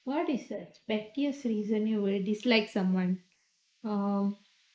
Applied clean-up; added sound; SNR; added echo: neural mask model Resemble Enhance denoiser.